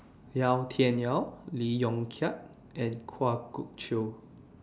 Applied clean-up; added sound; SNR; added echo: none; none; none; none.